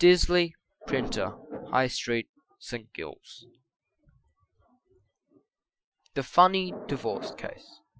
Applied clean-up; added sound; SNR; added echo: classical method Wiener filter.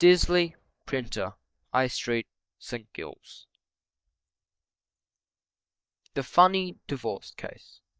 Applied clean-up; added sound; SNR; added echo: neural mask model DeepFilterNet 3.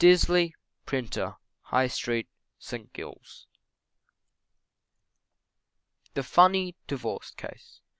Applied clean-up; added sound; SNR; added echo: none; none; none; none.